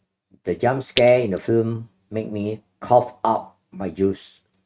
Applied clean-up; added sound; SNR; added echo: neural mask model RNNoise.